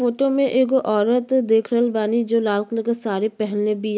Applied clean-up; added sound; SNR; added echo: none; none; none; none.